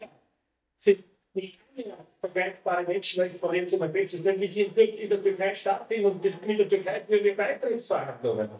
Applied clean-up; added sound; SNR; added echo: neural mask model DeepFilterNet 3.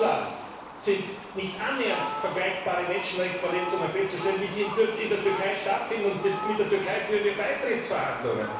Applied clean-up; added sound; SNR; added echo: none; Fowl; 10 dB; reverberation time 1.1 s.